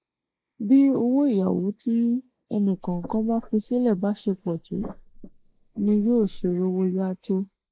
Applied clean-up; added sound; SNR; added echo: neural mask model Resemble Enhance denoiser.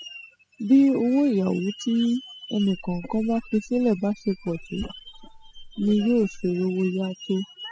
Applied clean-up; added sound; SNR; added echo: classical method spectral subtraction.